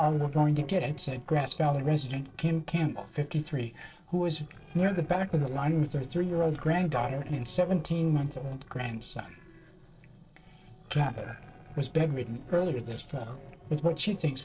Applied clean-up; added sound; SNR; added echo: neural separator model SepFormer DNS4.